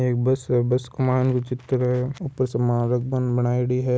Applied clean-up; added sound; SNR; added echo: none; none; none; none.